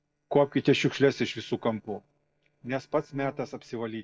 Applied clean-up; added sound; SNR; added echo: neural separator model SepFormer DNS4.